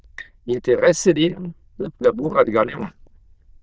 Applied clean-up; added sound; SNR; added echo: neural diffusion model UNIVERSE++.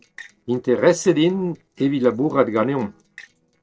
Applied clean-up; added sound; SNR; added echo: neural separator model SepFormer DNS4.